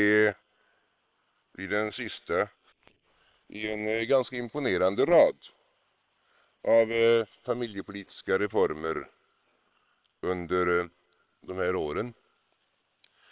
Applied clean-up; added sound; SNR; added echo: neural separator model SepFormer WHAM!.